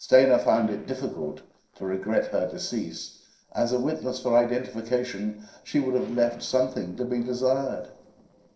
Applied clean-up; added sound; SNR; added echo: neural separator model SepFormer DNS4.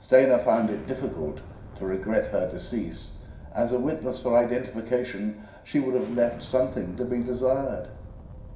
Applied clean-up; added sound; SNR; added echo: none; Explosion; 16 dB; reverberation time 0.5 s.